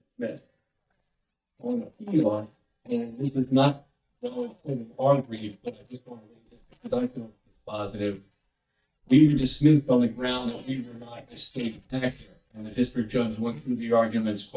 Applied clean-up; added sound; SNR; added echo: neural mask model DeepFilterNet 3.